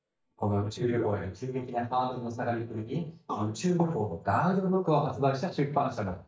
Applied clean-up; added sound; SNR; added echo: neural mask model DeepFilterNet 3.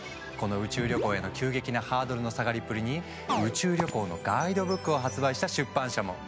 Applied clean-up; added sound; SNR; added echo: none; none; none; none.